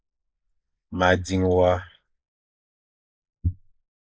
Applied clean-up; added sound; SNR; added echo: neural mask model Resemble Enhance denoiser.